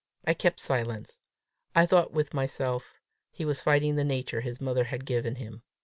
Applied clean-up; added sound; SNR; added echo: none; none; none; none.